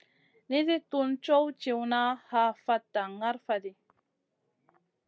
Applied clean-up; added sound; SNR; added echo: none; none; none; none.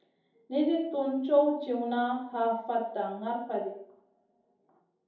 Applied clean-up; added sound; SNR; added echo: none; none; none; reverberation time 2.7 s.